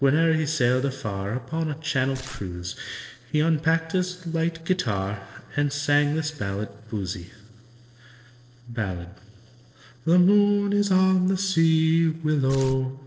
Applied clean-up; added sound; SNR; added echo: neural separator model SepFormer DNS4.